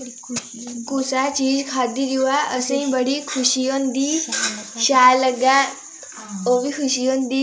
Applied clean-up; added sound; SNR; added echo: none; none; none; none.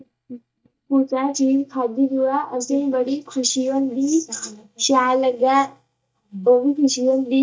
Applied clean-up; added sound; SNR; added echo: neural mask model DeepFilterNet 3.